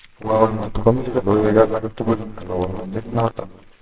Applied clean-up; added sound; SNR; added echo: neural separator model SepFormer WHAMR!.